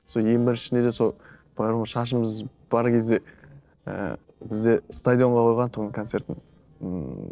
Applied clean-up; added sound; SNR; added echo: neural separator model SepFormer DNS4.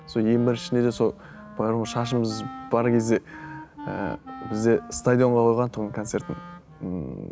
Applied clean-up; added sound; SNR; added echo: none; Wind instrument, woodwind instrument; 17 dB; none.